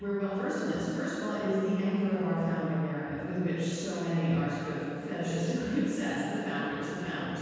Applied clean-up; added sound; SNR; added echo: none; none; none; reverberation time 2.1 s.